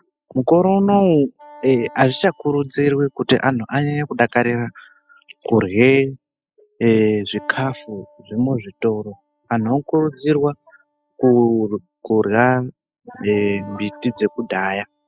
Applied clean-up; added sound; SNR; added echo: classical method spectral subtraction.